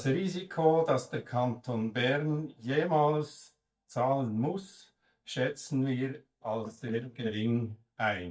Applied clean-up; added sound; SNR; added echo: neural mask model DeepFilterNet 3.